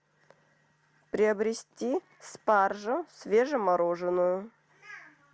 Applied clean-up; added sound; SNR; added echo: none; none; none; none.